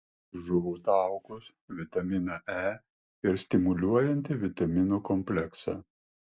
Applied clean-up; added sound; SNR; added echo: none; none; none; none.